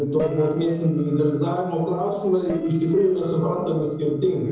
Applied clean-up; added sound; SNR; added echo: neural separator model SepFormer DNS4.